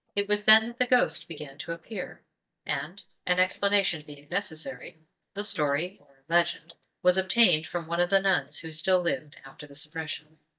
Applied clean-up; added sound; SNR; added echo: neural mask model DeepFilterNet 3.